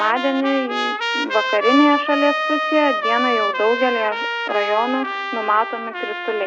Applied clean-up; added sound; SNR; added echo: none; Trumpet; 2 dB; none.